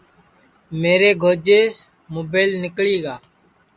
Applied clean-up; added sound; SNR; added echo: none; none; none; none.